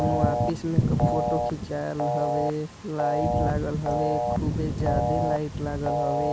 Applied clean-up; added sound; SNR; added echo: none; Thunder + Telephone; -4 dB; none.